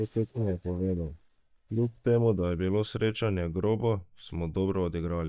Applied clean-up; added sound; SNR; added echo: neural mask model DeepFilterNet 3.